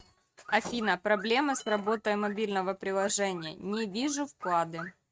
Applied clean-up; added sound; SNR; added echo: neural mask model RNNoise.